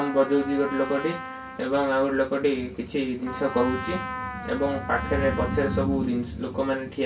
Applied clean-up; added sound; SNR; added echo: none; Trumpet; 12 dB; reverberation time 0.2 s.